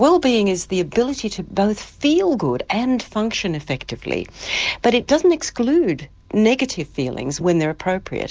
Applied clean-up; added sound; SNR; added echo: none; none; none; none.